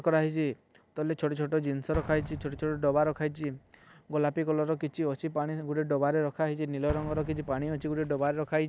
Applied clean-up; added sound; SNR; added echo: none; Explosion; 16 dB; none.